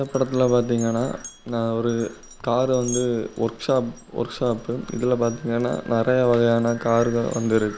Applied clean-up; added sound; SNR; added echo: none; Glass; 19 dB; none.